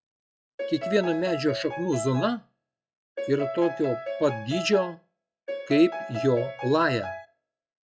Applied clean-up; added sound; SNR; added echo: classical method log-MMSE.